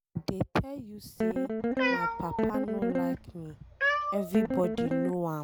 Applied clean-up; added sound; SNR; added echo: none; Guitar + Cat; -4 dB; none.